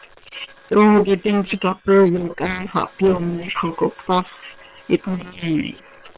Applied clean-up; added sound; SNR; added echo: neural separator model SepFormer WHAM!.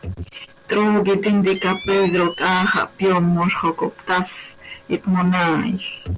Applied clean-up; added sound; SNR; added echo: none; Camera; 19 dB; none.